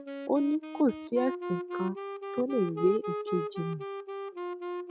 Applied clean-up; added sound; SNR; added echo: none; Wind instrument, woodwind instrument; 6 dB; none.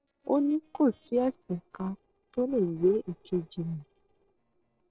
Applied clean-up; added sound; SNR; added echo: neural separator model SepFormer DNS4.